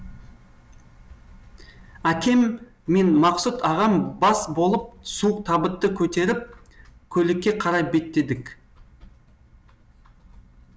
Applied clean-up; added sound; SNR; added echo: none; none; none; none.